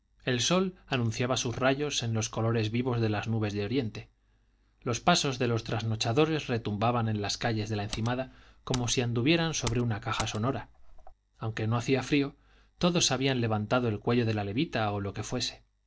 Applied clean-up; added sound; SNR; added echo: none; Computer keyboard; 14 dB; none.